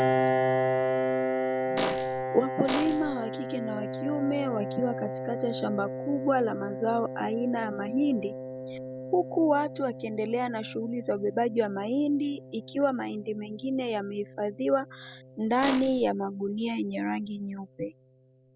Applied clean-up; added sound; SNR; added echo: none; Fart + Piano; 3 dB; none.